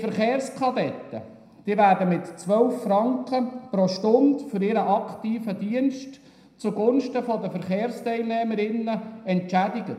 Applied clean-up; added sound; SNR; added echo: none; none; none; reverberation time 0.7 s.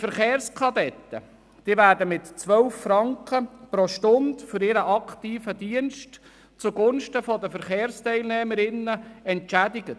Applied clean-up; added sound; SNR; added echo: none; none; none; none.